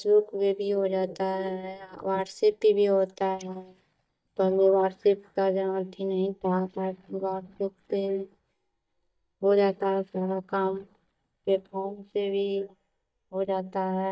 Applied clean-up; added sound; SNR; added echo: neural mask model DeepFilterNet 3.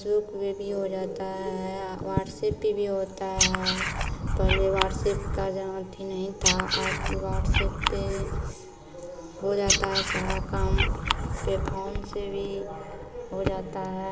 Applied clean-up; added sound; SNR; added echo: none; Frog; -4 dB; reverberation time 1.7 s.